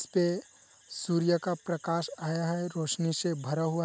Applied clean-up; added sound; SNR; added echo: none; none; none; none.